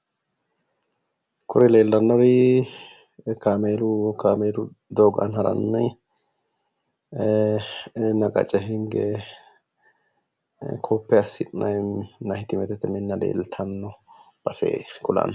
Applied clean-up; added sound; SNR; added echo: none; none; none; none.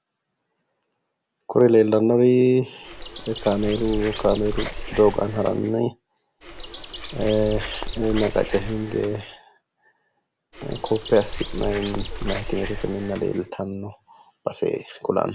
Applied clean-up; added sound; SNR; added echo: none; Bird; 7 dB; none.